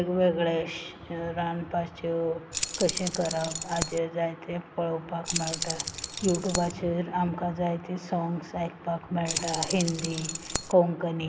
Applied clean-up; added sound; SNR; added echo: none; Keys jangling; 4 dB; none.